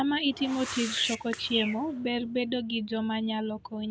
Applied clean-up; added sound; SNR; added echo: none; Bird + Whoosh, swoosh, swish; 9 dB; none.